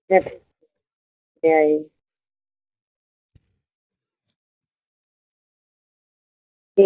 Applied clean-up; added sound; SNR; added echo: neural mask model DeepFilterNet 3.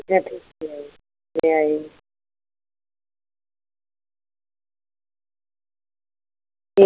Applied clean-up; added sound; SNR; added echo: none; none; none; none.